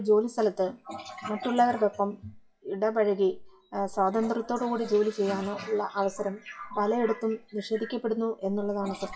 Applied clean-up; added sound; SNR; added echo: classical method WPE with log-MMSE.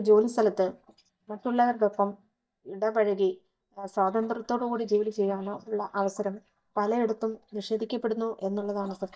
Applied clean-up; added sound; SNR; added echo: neural mask model DeepFilterNet 3.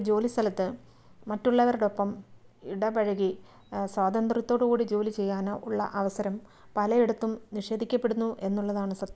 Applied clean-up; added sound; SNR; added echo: none; none; none; none.